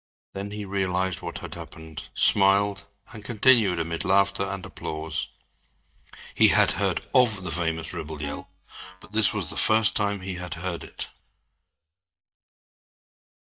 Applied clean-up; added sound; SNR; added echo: neural mask model DeepFilterNet 3.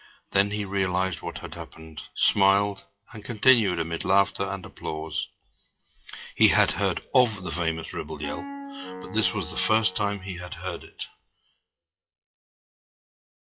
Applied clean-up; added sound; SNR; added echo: classical method WPE with log-MMSE.